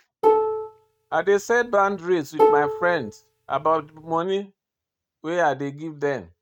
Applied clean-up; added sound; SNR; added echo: neural mask model RNNoise.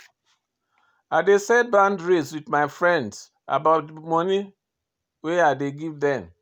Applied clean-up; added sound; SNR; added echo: none; none; none; none.